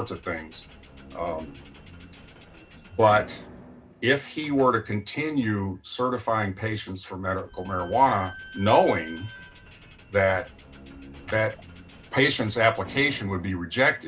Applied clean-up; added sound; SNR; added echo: none; Squeak / Slam; 20 dB; reverberation time 0.2 s.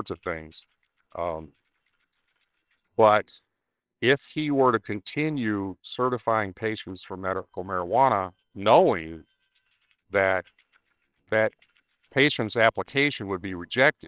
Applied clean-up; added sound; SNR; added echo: neural separator model SepFormer WHAMR!.